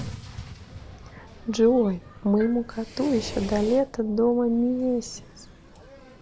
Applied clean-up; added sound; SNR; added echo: none; Fireworks; 15 dB; none.